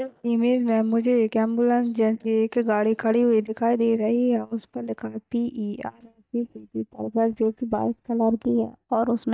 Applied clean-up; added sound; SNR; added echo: neural mask model DeepFilterNet 3.